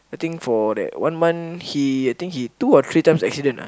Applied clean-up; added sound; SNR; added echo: none; none; none; none.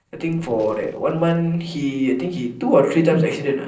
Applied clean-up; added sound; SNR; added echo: neural separator model SepFormer DNS4.